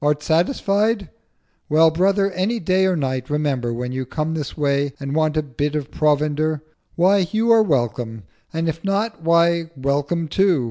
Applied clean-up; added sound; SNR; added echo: none; none; none; none.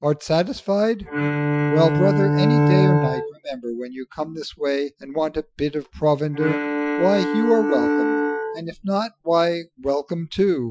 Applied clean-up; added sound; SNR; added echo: classical method Wiener filter.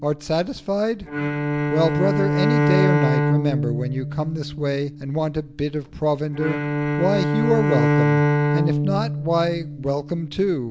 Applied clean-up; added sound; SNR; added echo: none; Bowed string instrument; -1 dB; none.